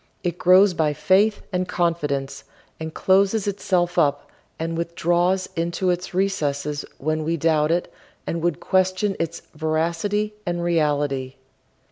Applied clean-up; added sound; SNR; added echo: none; none; none; none.